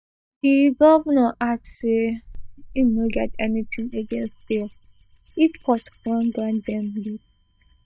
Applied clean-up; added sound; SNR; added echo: neural mask model DeepFilterNet 3.